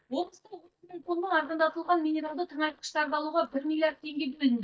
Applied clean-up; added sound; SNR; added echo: neural mask model DeepFilterNet 3.